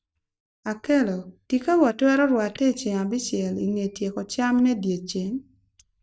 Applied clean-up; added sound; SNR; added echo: neural mask model DeepFilterNet 3.